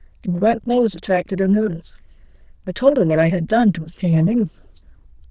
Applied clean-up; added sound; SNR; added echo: neural diffusion model UNIVERSE++.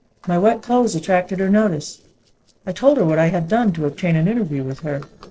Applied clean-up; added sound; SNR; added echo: neural separator model SepFormer DNS4.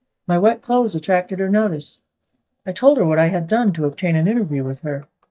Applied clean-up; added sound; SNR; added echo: neural mask model DeepFilterNet 3.